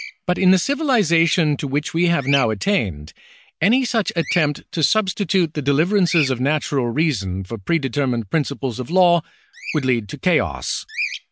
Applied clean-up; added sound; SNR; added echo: none; Bird vocalization, bird call, bird song; 15 dB; none.